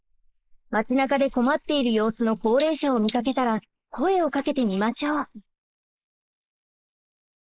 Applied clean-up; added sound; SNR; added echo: neural mask model Resemble Enhance denoiser.